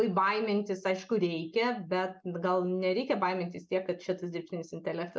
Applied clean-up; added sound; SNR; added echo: none; none; none; none.